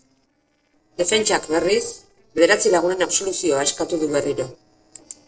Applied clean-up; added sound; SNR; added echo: neural separator model SepFormer DNS4.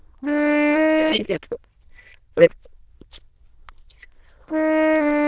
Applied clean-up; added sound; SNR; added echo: neural diffusion model UNIVERSE++.